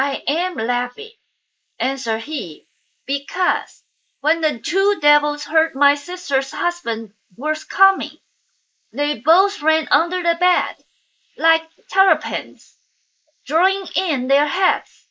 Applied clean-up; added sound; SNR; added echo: neural mask model Resemble Enhance denoiser.